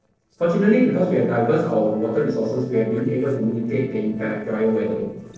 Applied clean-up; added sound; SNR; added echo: neural separator model SepFormer DNS4.